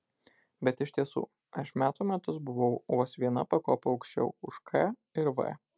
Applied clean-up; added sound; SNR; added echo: none; none; none; none.